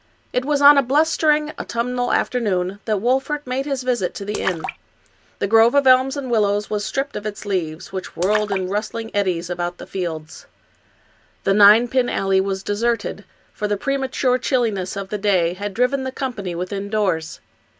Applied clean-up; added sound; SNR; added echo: none; Splash, splatter; 13 dB; none.